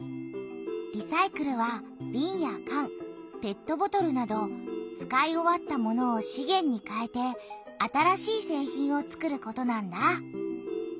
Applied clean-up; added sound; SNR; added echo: none; none; none; none.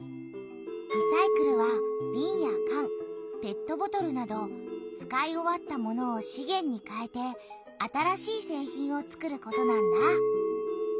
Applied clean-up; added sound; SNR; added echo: none; Chink, clink; -1 dB; none.